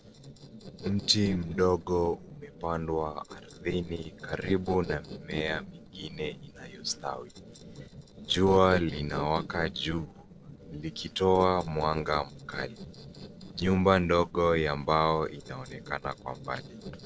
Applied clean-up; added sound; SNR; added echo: neural separator model SepFormer DNS4.